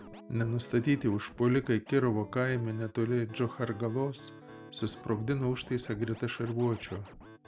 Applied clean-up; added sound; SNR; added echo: none; Scratching (performance technique) + Guitar; 18 dB; none.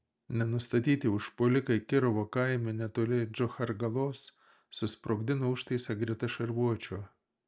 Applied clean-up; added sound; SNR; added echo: none; none; none; none.